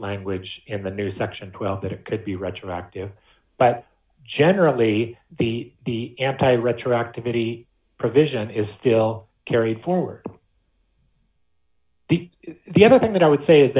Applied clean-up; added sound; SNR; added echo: none; none; none; none.